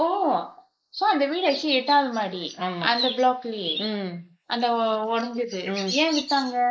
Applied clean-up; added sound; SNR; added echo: neural mask model Resemble Enhance denoiser.